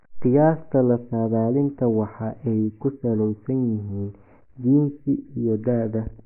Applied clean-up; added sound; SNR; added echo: neural mask model Resemble Enhance denoiser.